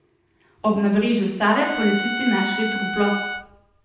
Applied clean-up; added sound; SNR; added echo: none; Trumpet; 7 dB; reverberation time 0.9 s.